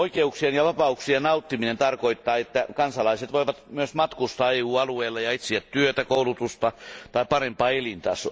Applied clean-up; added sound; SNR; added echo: none; none; none; none.